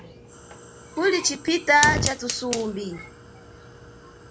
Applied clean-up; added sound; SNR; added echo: none; Fire; 8 dB; none.